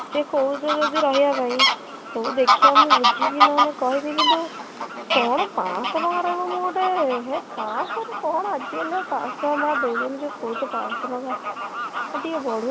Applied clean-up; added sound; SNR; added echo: none; Fowl; -1 dB; none.